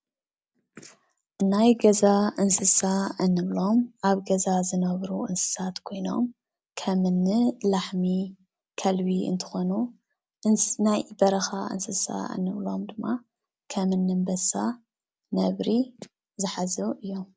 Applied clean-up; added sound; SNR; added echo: none; none; none; none.